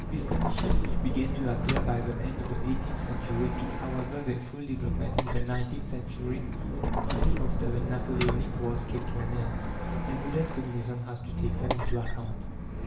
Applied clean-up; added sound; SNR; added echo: none; Squeak; -4 dB; reverberation time 0.8 s.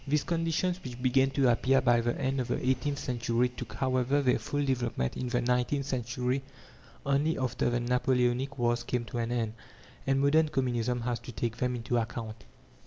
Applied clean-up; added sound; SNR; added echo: none; none; none; none.